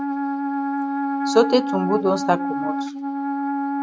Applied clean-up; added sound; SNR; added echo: neural mask model RNNoise.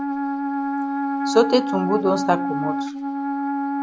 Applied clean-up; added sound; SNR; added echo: none; Wind instrument, woodwind instrument; 0 dB; none.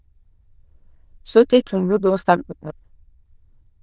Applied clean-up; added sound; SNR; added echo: neural diffusion model UNIVERSE++.